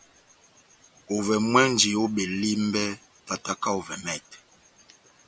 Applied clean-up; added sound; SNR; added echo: none; none; none; none.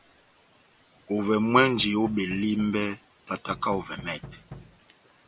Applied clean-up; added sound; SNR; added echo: none; Knock; 17 dB; none.